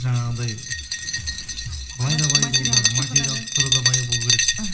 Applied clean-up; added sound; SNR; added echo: none; Glass; -3 dB; reverberation time 0.4 s.